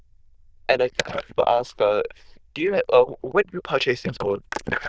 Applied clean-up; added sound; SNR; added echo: neural diffusion model UNIVERSE++.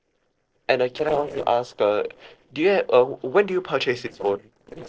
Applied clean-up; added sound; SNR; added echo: neural separator model SepFormer DNS4.